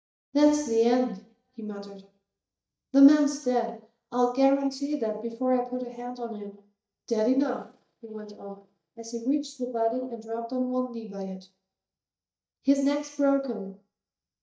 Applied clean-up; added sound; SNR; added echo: neural mask model DeepFilterNet 3.